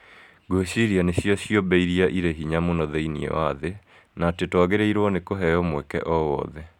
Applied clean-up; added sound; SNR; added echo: none; none; none; none.